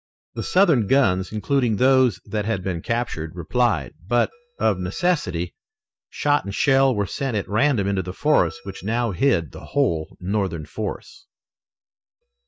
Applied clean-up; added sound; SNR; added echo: neural mask model DeepFilterNet 3.